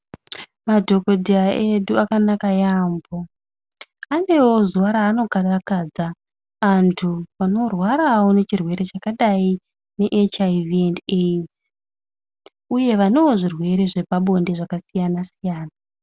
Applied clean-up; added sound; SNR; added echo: none; none; none; none.